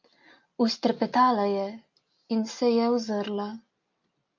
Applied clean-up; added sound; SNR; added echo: none; none; none; none.